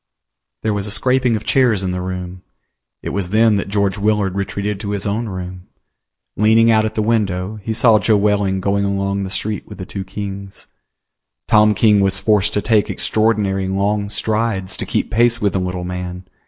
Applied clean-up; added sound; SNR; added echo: none; none; none; none.